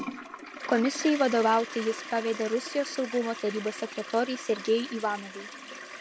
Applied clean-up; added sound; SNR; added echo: none; Toilet flush; 11 dB; none.